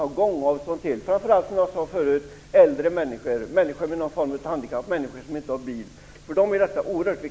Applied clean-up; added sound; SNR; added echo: none; none; none; none.